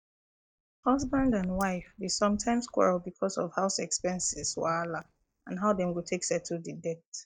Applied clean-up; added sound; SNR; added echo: neural mask model DeepFilterNet 3.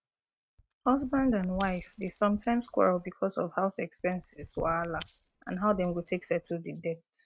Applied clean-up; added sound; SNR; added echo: neural mask model RNNoise.